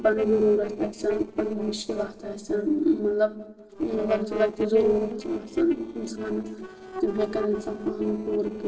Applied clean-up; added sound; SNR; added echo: neural separator model SepFormer DNS4.